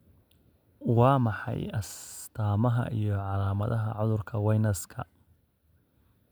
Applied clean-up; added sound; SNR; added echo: none; none; none; none.